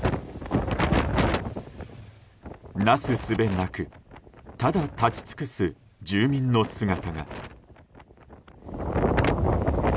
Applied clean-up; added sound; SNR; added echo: none; none; none; none.